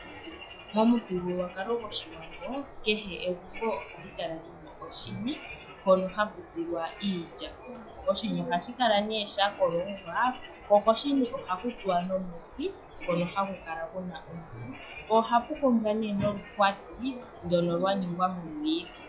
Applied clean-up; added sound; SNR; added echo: classical method log-MMSE.